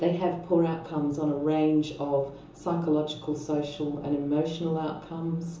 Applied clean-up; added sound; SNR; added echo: none; none; none; reverberation time 0.6 s.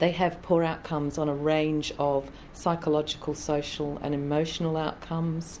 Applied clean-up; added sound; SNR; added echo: none; none; none; none.